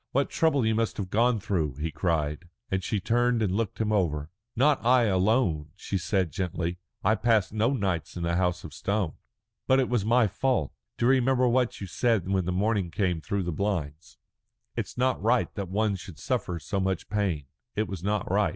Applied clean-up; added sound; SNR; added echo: none; none; none; none.